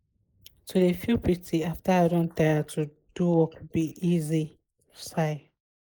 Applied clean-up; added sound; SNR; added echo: neural mask model Resemble Enhance denoiser.